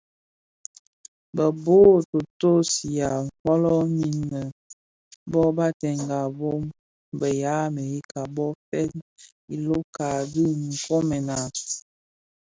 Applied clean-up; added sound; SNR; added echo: none; none; none; none.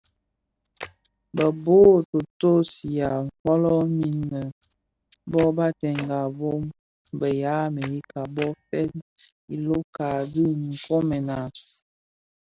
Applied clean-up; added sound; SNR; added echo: none; Camera; 18 dB; none.